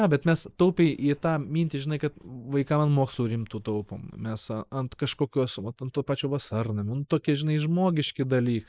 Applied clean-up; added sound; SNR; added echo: neural mask model Resemble Enhance denoiser.